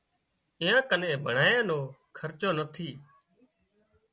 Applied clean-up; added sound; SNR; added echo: none; none; none; none.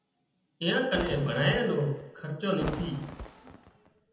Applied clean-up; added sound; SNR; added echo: none; Fireworks; 9 dB; reverberation time 0.9 s.